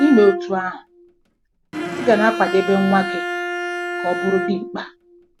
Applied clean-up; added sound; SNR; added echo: none; Bowed string instrument; 7 dB; none.